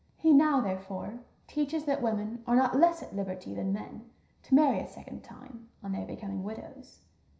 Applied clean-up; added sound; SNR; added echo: none; none; none; reverberation time 0.5 s.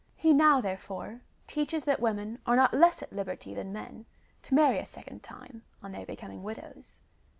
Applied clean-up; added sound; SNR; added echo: none; none; none; none.